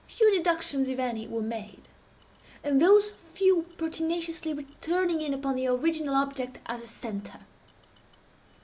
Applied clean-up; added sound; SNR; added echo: none; none; none; none.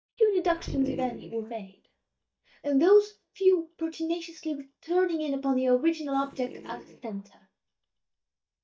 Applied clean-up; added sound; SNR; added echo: neural mask model DeepFilterNet 3.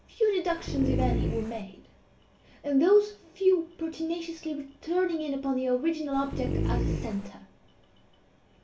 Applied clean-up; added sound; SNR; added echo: none; Dog; 0 dB; reverberation time 0.3 s.